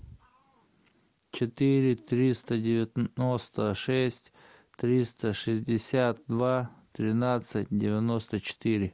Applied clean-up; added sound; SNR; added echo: none; none; none; none.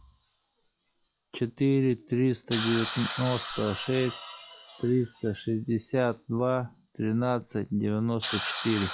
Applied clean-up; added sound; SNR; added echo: classical method log-MMSE.